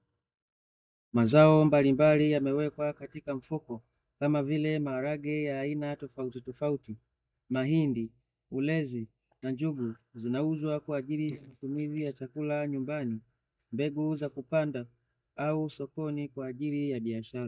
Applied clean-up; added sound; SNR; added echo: neural mask model DeepFilterNet 3.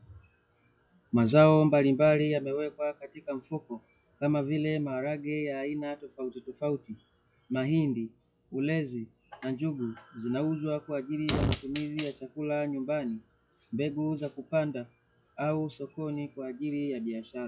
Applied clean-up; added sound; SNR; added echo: classical method log-MMSE.